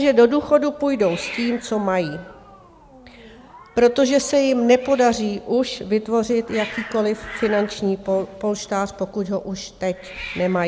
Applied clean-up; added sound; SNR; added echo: none; Hiss; 18 dB; none.